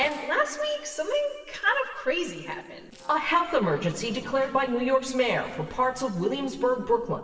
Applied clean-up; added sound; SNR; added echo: neural separator model SepFormer DNS4.